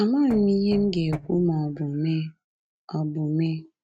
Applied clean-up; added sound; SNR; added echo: neural mask model RNNoise.